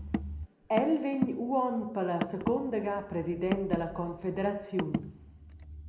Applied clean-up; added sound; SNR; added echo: none; Car; 6 dB; none.